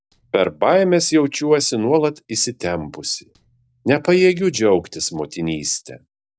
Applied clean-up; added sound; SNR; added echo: neural separator model SepFormer DNS4.